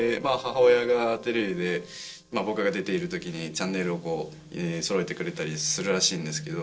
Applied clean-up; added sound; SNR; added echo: neural separator model SepFormer DNS4.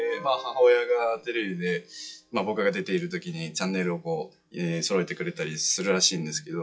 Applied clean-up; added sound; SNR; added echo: classical method WPE with log-MMSE.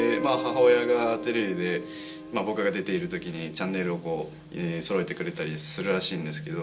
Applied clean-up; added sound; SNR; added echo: none; Guitar; 11 dB; reverberation time 0.2 s.